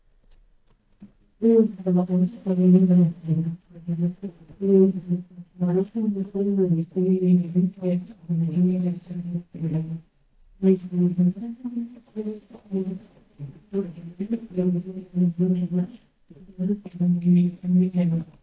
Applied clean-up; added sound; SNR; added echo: neural mask model DeepFilterNet 3.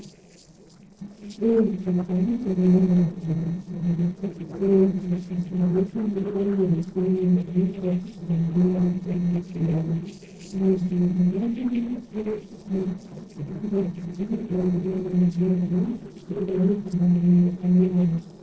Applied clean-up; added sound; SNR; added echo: neural separator model SepFormer DNS4.